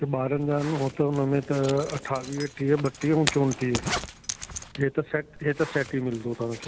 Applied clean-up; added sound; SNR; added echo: none; Zipper (clothing); 11 dB; none.